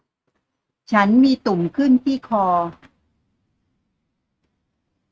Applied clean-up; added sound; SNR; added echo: neural mask model RNNoise.